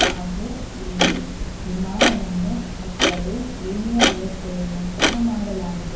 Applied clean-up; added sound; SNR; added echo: none; Clock; -3 dB; reverberation time 0.9 s.